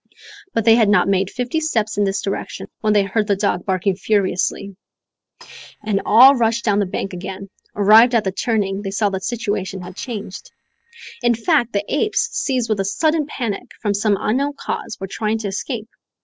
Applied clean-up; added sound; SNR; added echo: neural separator model SepFormer DNS4.